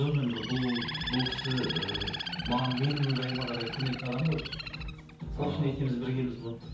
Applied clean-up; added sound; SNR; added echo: none; Bird; 8 dB; reverberation time 0.6 s.